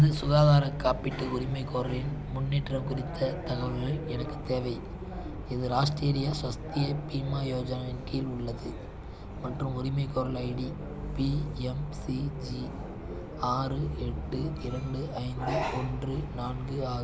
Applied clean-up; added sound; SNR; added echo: none; none; none; none.